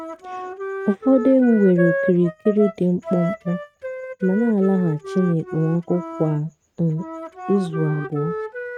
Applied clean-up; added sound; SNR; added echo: neural mask model RNNoise.